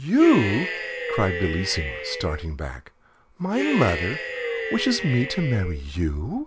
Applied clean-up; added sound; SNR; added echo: none; Cheering; 6 dB; none.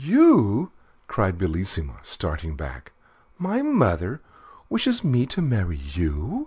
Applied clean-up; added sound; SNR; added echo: none; none; none; none.